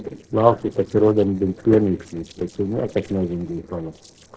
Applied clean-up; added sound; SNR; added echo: neural separator model SepFormer DNS4.